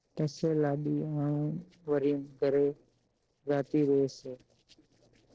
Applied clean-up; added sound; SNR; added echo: neural separator model SepFormer DNS4.